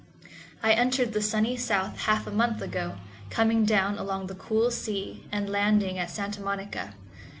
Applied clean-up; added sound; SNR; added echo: none; none; none; none.